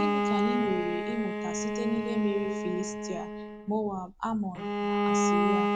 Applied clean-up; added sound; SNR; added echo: none; Bowed string instrument; -3 dB; none.